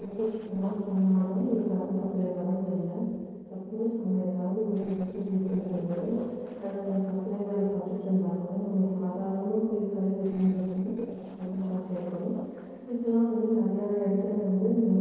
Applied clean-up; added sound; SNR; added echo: neural separator model SepFormer DNS4.